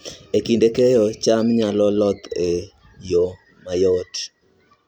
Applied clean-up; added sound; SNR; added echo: none; none; none; none.